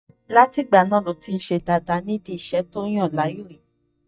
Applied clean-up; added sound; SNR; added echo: neural mask model DeepFilterNet 3.